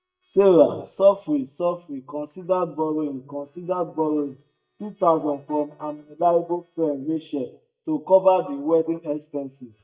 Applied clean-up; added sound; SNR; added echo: neural mask model DeepFilterNet 3.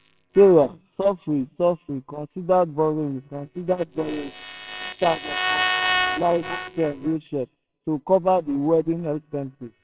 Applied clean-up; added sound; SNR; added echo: neural separator model SepFormer WHAMR!.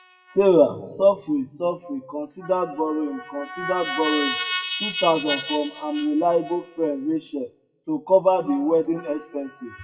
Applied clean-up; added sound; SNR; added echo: classical method WPE with log-MMSE.